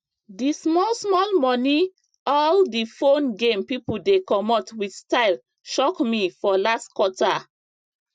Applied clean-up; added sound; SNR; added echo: none; none; none; none.